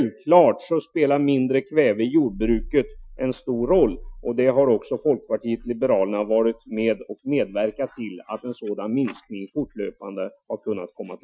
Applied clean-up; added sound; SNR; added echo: classical method Wiener filter.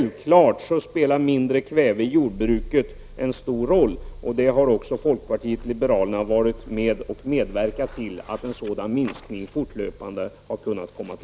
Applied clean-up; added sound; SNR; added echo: none; Purr; 18 dB; none.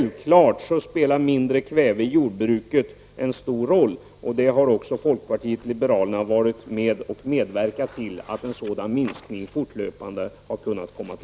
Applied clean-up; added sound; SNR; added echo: none; none; none; none.